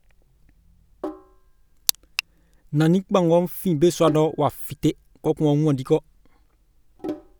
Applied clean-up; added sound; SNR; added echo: none; Sink (filling or washing); 17 dB; none.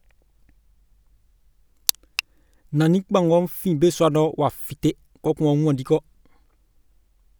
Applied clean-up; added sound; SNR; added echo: none; none; none; none.